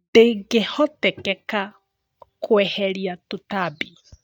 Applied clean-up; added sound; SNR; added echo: neural mask model DeepFilterNet 3.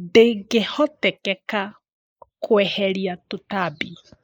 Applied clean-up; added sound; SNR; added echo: neural mask model Resemble Enhance denoiser.